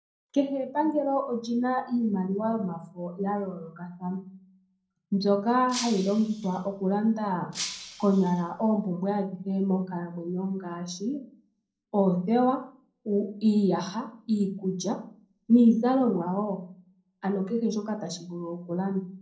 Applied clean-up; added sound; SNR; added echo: neural separator model SepFormer DNS4.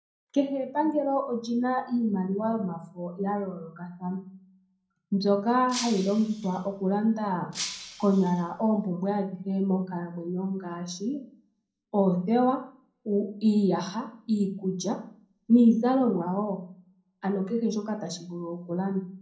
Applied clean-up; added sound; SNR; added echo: none; Shatter; 13 dB; reverberation time 0.6 s.